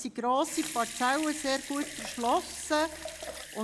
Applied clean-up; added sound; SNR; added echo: none; Sink (filling or washing) / Water tap, faucet / Liquid; 10 dB; none.